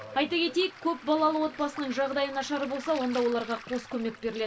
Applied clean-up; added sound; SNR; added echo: none; Waves, surf; 17 dB; reverberation time 0.2 s.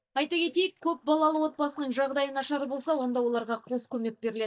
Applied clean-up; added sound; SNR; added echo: neural mask model DeepFilterNet 3.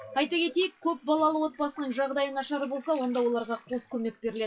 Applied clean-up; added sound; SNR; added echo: classical method WPE with log-MMSE.